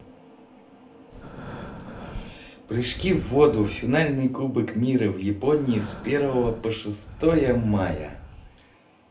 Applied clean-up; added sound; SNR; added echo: none; Breathing; 15 dB; reverberation time 0.3 s.